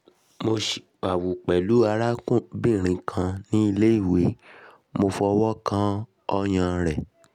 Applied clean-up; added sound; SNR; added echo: none; none; none; none.